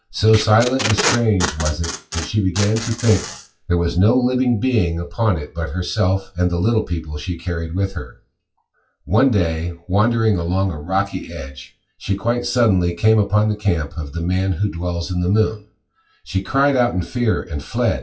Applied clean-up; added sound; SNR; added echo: classical method WPE with log-MMSE.